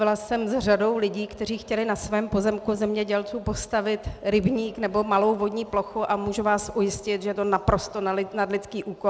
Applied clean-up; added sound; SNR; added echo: none; none; none; none.